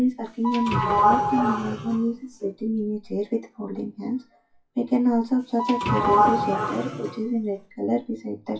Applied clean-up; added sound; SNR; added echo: classical method WPE with log-MMSE.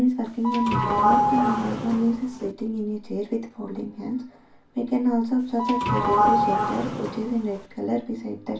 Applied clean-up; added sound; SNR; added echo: none; Sliding door / Doorbell; -2 dB; reverberation time 0.3 s.